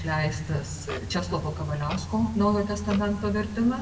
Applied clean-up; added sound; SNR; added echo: none; Clock; 9 dB; reverberation time 1.5 s.